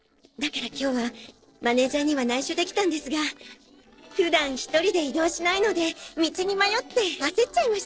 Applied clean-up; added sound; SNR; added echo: neural separator model SepFormer DNS4.